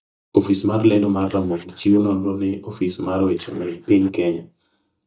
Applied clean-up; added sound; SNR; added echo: neural mask model DeepFilterNet 3.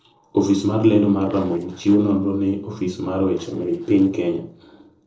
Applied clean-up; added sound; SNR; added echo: neural separator model SepFormer DNS4.